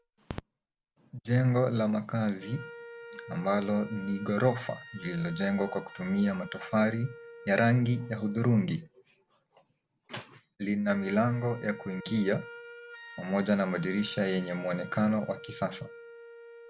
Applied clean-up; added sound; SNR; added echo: none; Wind instrument, woodwind instrument; 17 dB; none.